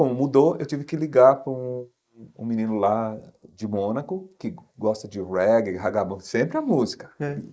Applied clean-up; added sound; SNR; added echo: neural mask model Resemble Enhance denoiser.